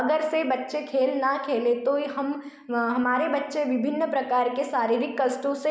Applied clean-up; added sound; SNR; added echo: none; none; none; none.